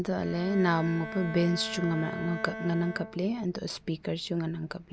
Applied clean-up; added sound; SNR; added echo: none; Bowed string instrument; 11 dB; none.